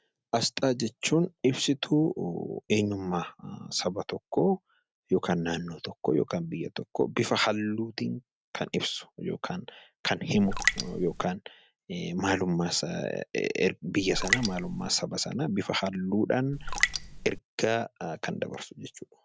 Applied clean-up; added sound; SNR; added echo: none; Raindrop; 2 dB; none.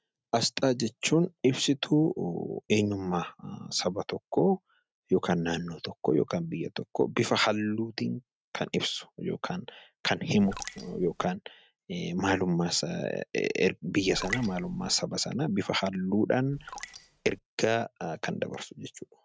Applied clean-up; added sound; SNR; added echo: neural mask model RNNoise.